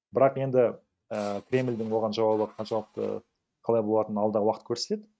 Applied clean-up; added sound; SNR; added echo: neural mask model RNNoise.